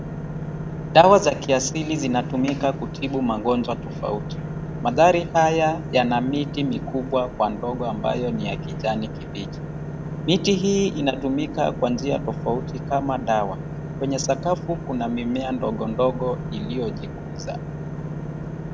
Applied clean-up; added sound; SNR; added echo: none; Engine / Boat, Water vehicle; 8 dB; none.